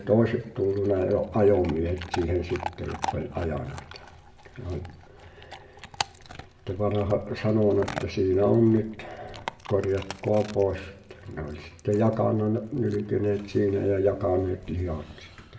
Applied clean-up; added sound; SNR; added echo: none; Chewing, mastication / Dog; 16 dB; reverberation time 0.7 s.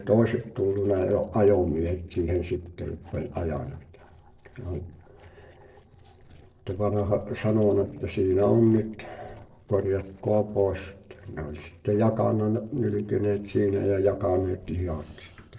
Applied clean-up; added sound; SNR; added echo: neural separator model SepFormer DNS4.